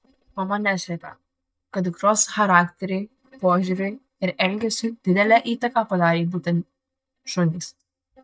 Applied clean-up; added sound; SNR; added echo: neural mask model DeepFilterNet 3.